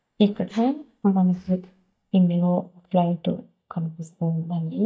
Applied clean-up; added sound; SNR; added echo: neural mask model DeepFilterNet 3.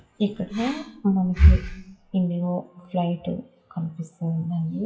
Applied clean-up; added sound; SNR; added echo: classical method WPE with log-MMSE.